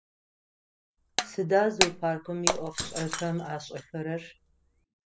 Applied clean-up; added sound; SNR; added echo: none; Shatter; 2 dB; none.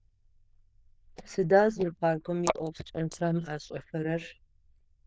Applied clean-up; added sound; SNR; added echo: neural diffusion model UNIVERSE++.